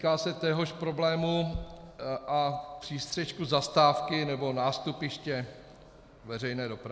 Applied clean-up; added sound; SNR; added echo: none; none; none; none.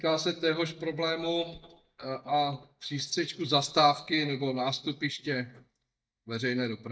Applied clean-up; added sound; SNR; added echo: neural mask model DeepFilterNet 3.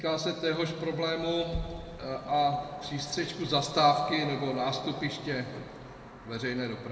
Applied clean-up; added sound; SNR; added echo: none; Wind / Rain; 18 dB; reverberation time 2.1 s.